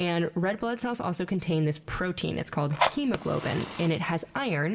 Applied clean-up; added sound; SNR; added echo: none; Fire; 4 dB; reverberation time 1.0 s.